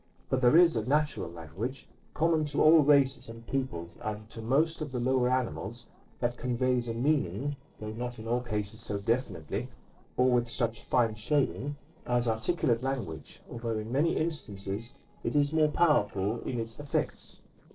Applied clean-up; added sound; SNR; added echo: neural separator model SepFormer DNS4.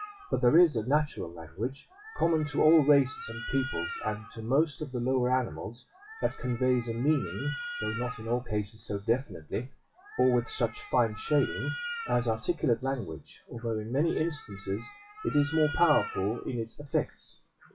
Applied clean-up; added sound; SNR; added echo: classical method WPE with log-MMSE.